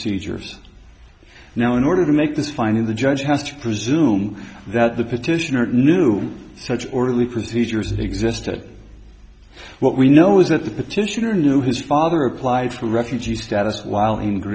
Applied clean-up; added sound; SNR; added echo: none; Bowed string instrument; 15 dB; none.